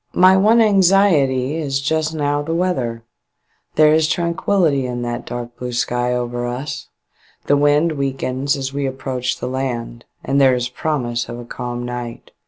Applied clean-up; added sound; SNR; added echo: none; none; none; none.